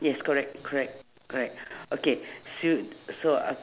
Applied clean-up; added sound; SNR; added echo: none; none; none; none.